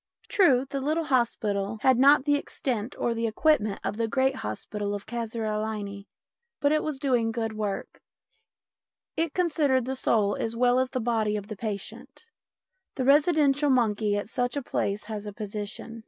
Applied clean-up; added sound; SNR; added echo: none; none; none; none.